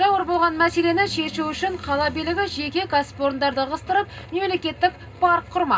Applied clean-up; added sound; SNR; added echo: none; none; none; reverberation time 0.2 s.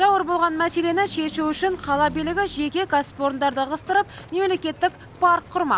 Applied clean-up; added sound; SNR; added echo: none; none; none; none.